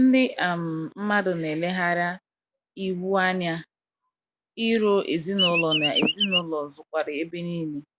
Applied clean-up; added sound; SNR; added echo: none; Chirp, tweet; -1 dB; none.